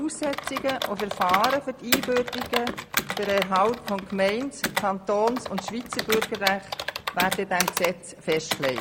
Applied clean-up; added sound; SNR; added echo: none; Computer keyboard; 4 dB; none.